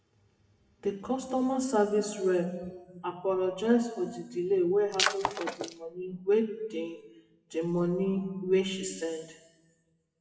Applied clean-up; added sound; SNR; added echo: classical method WPE with log-MMSE.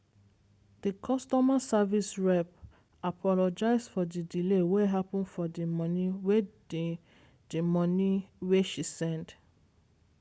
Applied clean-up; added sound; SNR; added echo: none; none; none; none.